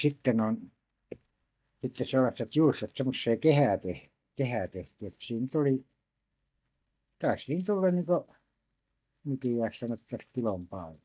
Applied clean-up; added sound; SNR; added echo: neural mask model DeepFilterNet 3.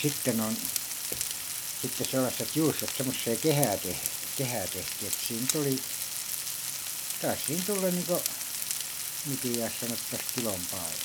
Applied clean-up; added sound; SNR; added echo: none; Frying (food); 1 dB; none.